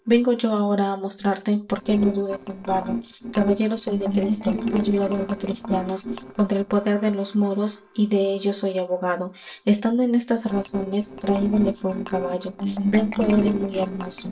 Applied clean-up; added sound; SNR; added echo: neural separator model SepFormer DNS4.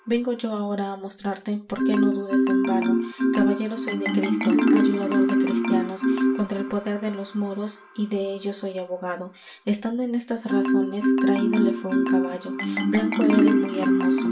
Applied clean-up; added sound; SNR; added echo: none; Marimba, xylophone; -4 dB; reverberation time 0.3 s.